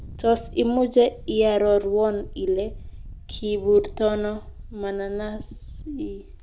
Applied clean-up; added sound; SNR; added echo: none; Wind; 15 dB; none.